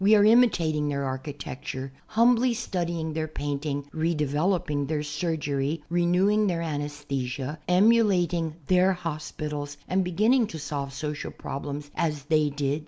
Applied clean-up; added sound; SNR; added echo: none; none; none; none.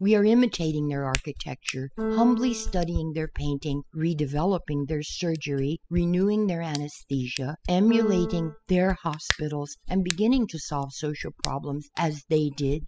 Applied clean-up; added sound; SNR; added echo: classical method spectral subtraction.